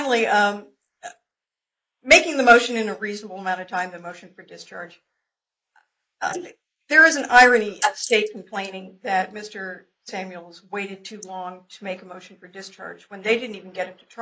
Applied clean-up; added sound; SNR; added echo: neural mask model Resemble Enhance denoiser.